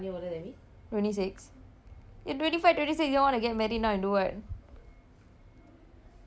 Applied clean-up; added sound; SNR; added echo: none; none; none; none.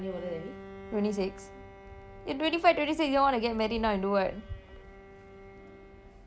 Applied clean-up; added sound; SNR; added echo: none; Bowed string instrument; 18 dB; none.